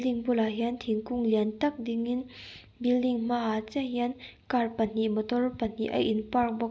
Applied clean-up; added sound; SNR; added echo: none; none; none; none.